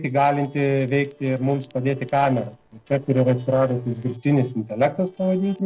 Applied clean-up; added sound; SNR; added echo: neural separator model SepFormer DNS4.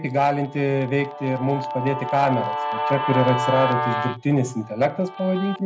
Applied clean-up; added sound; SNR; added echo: none; Guitar; 5 dB; none.